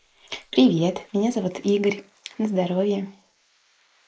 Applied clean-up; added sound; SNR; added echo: neural mask model Resemble Enhance denoiser.